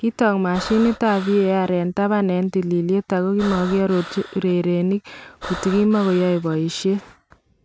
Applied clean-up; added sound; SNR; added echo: none; Breathing; 14 dB; none.